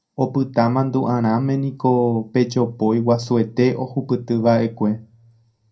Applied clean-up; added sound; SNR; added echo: none; none; none; reverberation time 0.2 s.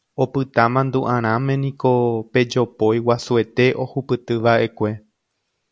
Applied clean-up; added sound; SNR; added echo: none; none; none; none.